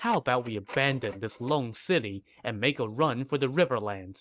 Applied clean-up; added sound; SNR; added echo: neural mask model RNNoise.